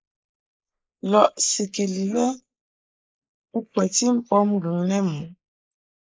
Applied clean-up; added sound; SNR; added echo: neural mask model Resemble Enhance denoiser.